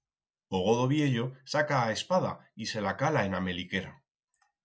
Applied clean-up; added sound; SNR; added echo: none; none; none; none.